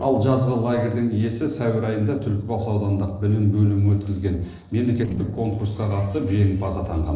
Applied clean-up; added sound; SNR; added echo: neural separator model SepFormer DNS4.